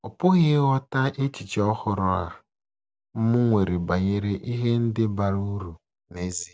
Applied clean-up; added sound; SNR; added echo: none; none; none; none.